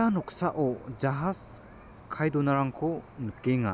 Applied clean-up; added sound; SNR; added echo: none; Cricket; 20 dB; none.